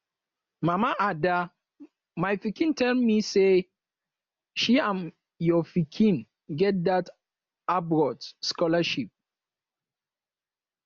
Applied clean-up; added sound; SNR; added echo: none; none; none; none.